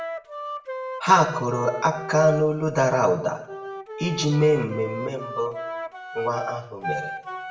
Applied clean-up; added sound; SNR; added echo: none; Wind instrument, woodwind instrument; 10 dB; reverberation time 0.7 s.